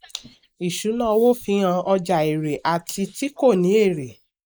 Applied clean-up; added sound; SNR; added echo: neural mask model Resemble Enhance denoiser.